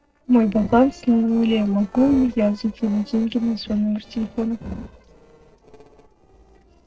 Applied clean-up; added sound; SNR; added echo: neural separator model SepFormer DNS4.